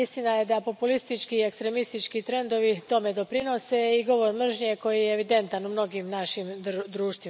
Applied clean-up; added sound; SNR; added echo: none; none; none; none.